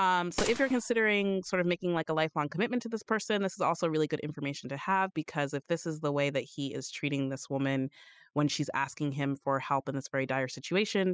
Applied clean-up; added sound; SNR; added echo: classical method spectral subtraction.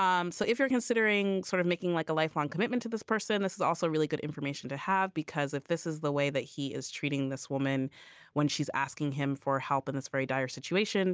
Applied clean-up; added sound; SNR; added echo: none; none; none; none.